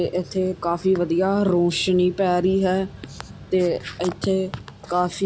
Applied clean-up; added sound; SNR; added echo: none; Mechanical fan; 20 dB; none.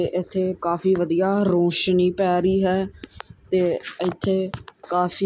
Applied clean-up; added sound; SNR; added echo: none; none; none; none.